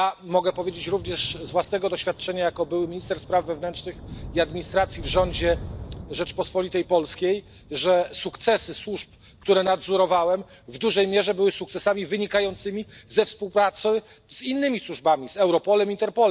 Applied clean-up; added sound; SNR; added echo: none; Thunder / Rain; 18 dB; none.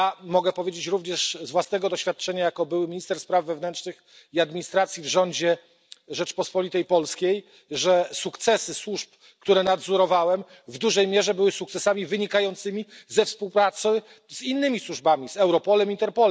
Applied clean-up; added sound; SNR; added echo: none; none; none; none.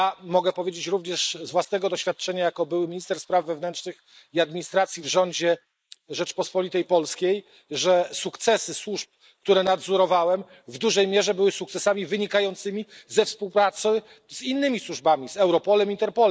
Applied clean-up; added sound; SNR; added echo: neural mask model Resemble Enhance denoiser.